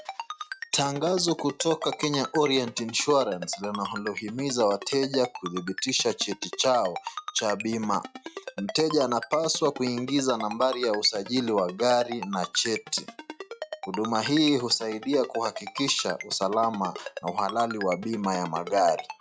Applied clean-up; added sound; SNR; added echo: classical method log-MMSE.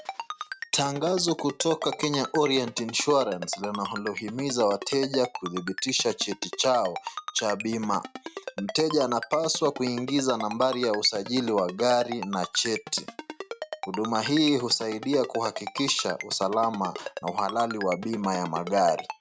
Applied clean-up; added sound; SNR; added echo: none; Ringtone; 11 dB; none.